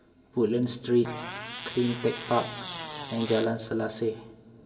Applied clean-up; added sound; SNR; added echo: none; Fart; 10 dB; reverberation time 1.7 s.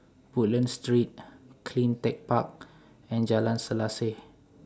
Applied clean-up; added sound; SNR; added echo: none; none; none; none.